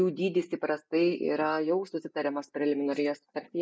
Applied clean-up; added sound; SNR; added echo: neural mask model DeepFilterNet 3.